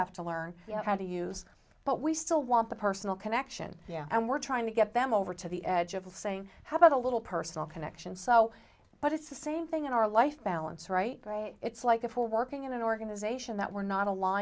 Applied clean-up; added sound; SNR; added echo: none; none; none; none.